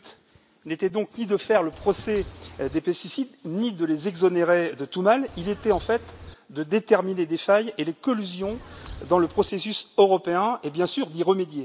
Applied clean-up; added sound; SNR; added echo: none; Bird; 17 dB; none.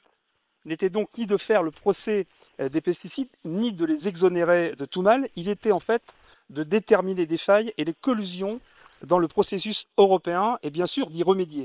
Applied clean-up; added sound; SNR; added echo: neural separator model SepFormer WHAM!.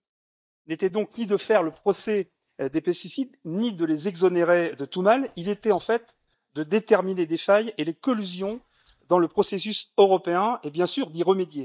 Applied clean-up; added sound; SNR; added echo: neural mask model DeepFilterNet 3.